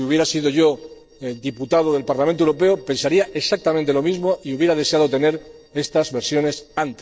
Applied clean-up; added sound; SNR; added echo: neural separator model SepFormer DNS4.